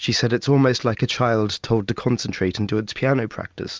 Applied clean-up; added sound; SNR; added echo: none; none; none; none.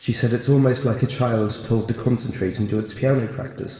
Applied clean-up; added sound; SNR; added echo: none; none; none; reverberation time 2.2 s.